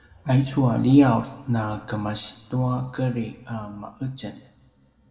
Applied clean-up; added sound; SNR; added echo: none; none; none; reverberation time 1.7 s.